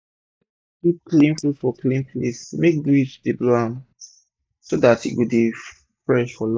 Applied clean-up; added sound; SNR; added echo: neural mask model DeepFilterNet 3.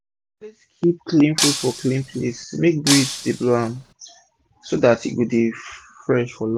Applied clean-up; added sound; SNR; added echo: none; Shatter; 5 dB; none.